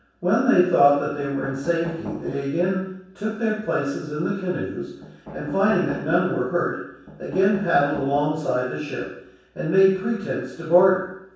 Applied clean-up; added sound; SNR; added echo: none; Knock; 14 dB; reverberation time 0.7 s.